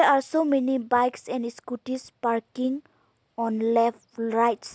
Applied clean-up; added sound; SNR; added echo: none; none; none; none.